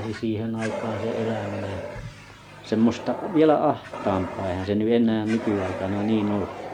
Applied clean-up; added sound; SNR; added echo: none; Fire; 11 dB; none.